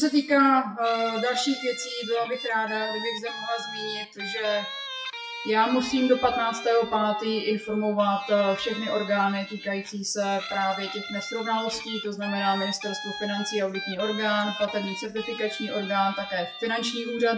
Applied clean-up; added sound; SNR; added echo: classical method WPE with log-MMSE.